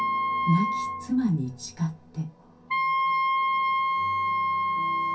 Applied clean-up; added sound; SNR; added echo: none; Wind instrument, woodwind instrument; -4 dB; reverberation time 0.3 s.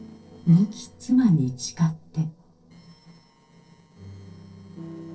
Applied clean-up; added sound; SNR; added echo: neural separator model SepFormer DNS4.